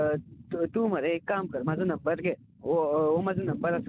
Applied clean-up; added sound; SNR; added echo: none; none; none; none.